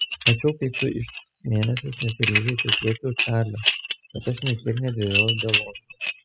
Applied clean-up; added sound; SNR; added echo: classical method spectral subtraction.